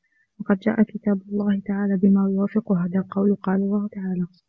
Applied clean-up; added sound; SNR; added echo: none; none; none; none.